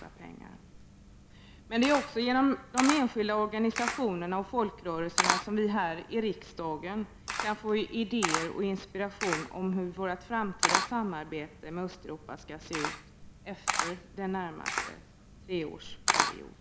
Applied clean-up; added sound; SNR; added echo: none; Camera; 4 dB; none.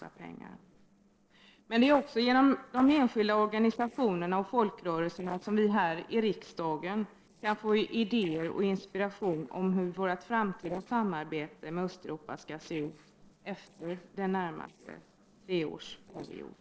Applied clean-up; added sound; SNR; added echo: neural separator model SepFormer DNS4.